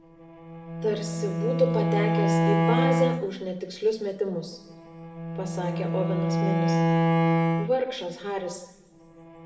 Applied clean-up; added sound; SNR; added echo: none; Bowed string instrument; -4 dB; reverberation time 0.9 s.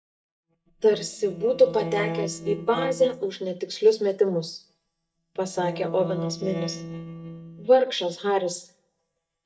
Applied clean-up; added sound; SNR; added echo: neural mask model DeepFilterNet 3.